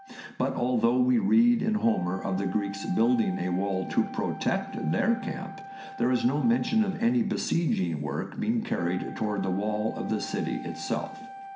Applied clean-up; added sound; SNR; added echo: none; Wind instrument, woodwind instrument; 16 dB; reverberation time 0.8 s.